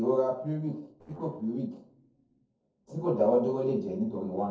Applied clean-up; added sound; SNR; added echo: neural separator model SepFormer DNS4.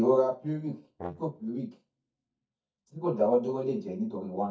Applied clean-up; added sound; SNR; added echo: neural mask model DeepFilterNet 3.